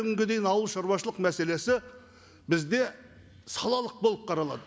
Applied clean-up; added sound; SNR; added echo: none; none; none; none.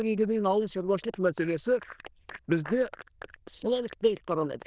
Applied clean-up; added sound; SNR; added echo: neural diffusion model UNIVERSE++.